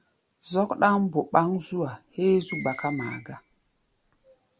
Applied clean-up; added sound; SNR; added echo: none; Screech; 15 dB; none.